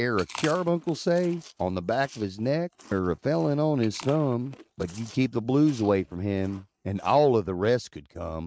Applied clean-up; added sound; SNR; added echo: neural mask model RNNoise.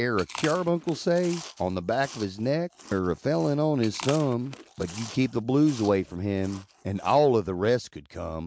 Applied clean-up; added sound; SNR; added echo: none; Chewing, mastication; 17 dB; none.